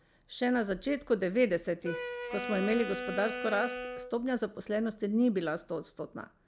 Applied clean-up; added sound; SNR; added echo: none; Wind instrument, woodwind instrument; 7 dB; none.